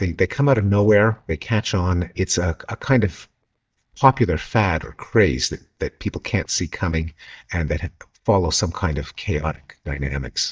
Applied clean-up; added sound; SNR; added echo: neural mask model DeepFilterNet 3.